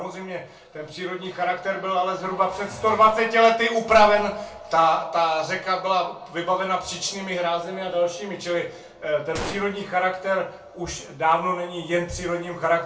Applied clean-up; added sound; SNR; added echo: none; Gunshot, gunfire; 16 dB; reverberation time 0.3 s.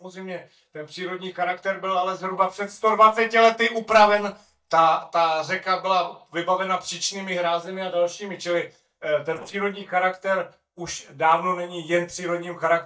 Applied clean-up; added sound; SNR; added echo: neural mask model DeepFilterNet 3.